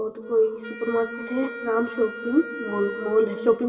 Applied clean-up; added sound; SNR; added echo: none; Wind instrument, woodwind instrument; 11 dB; reverberation time 2.3 s.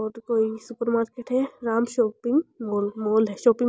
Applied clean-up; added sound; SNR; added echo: none; none; none; none.